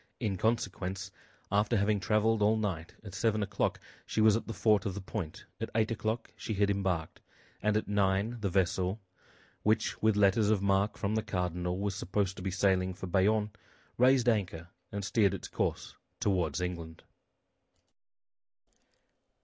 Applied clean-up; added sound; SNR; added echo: none; none; none; none.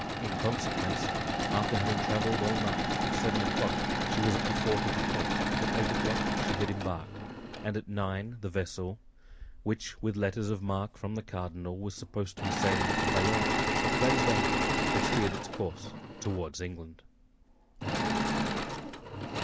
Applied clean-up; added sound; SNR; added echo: none; Engine / Mechanisms; -3 dB; none.